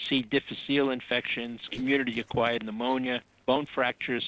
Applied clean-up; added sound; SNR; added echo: neural separator model SepFormer DNS4.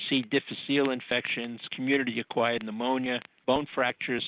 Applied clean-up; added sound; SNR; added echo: none; none; none; none.